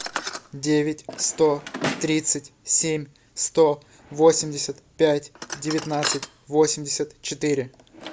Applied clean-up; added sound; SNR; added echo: none; Drawer open or close; 12 dB; none.